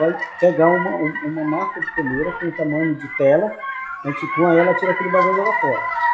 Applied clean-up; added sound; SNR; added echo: classical method log-MMSE.